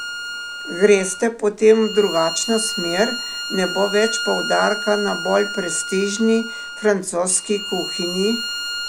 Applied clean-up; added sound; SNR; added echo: none; Bowed string instrument; 8 dB; none.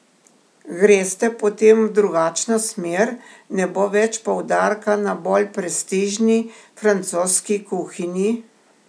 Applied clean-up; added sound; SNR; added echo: none; none; none; none.